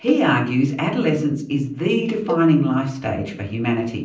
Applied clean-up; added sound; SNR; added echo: neural separator model SepFormer DNS4.